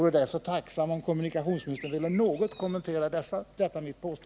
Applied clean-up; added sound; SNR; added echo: none; Keys jangling + Bird; 20 dB; none.